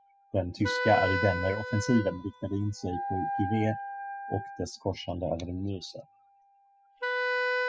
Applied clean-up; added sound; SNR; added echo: classical method spectral subtraction.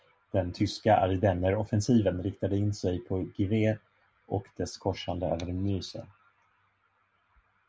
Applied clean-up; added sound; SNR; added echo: none; none; none; none.